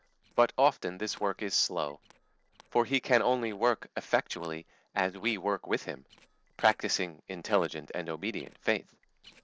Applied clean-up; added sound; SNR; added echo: neural separator model SepFormer DNS4.